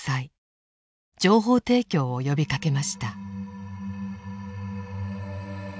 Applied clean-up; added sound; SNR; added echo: none; none; none; none.